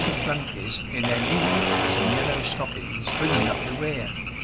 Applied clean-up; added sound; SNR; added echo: none; Frog + Domestic sounds, home sounds; -4 dB; none.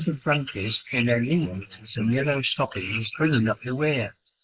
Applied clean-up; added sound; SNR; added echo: neural mask model Resemble Enhance denoiser.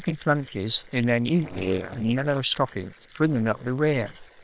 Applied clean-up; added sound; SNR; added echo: neural separator model SepFormer WHAM!.